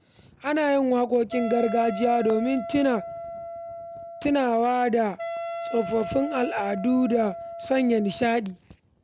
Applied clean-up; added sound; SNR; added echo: none; Wind instrument, woodwind instrument; 10 dB; none.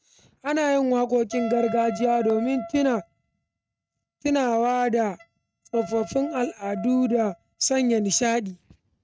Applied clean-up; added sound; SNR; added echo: neural mask model RNNoise.